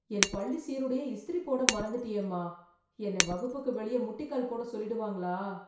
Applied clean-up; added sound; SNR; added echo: none; Shatter; 3 dB; reverberation time 0.6 s.